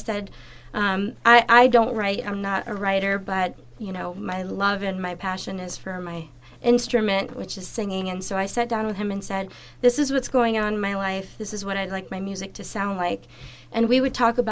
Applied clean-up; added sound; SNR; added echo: none; none; none; none.